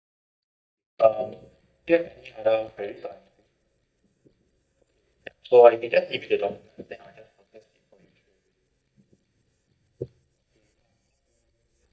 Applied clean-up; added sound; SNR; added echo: neural mask model DeepFilterNet 3.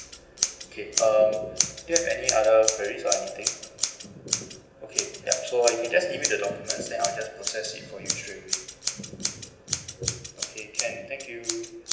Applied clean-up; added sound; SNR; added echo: none; Scissors; 4 dB; reverberation time 0.8 s.